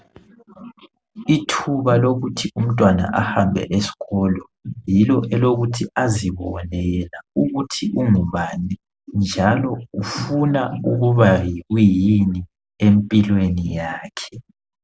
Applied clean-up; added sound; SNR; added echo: none; none; none; none.